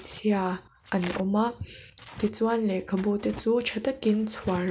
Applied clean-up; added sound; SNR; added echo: none; Tearing; 18 dB; none.